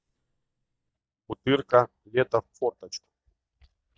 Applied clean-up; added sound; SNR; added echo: neural mask model DeepFilterNet 3.